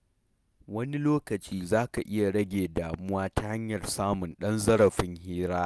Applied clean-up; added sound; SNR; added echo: none; none; none; none.